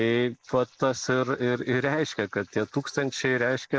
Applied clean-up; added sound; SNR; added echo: neural mask model Resemble Enhance denoiser.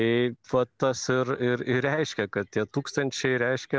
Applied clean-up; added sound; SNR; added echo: none; none; none; none.